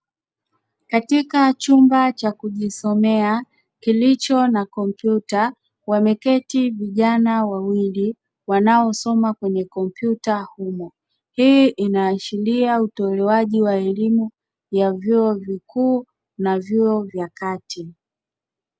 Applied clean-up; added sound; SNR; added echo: none; none; none; none.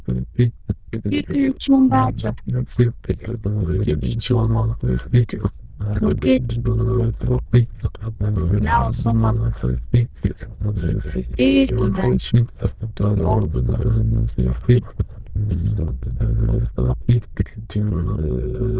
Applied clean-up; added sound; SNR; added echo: neural diffusion model UNIVERSE++.